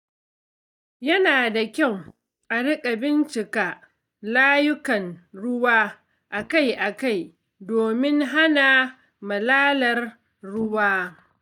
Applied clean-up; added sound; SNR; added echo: neural mask model DeepFilterNet 3.